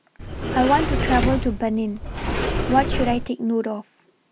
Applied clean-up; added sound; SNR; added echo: none; Sliding door; 1 dB; none.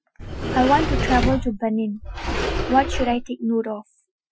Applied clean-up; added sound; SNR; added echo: classical method Wiener filter.